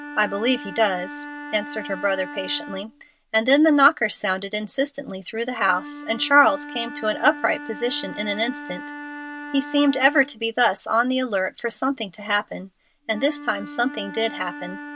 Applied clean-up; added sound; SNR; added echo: none; Wind instrument, woodwind instrument; 14 dB; none.